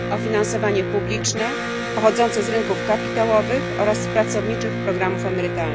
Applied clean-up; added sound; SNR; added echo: none; Electric guitar; 3 dB; none.